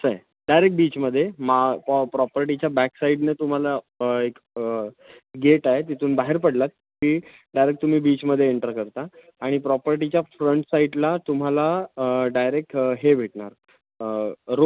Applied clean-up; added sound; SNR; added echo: none; none; none; none.